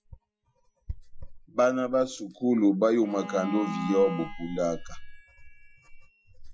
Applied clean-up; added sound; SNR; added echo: classical method Wiener filter.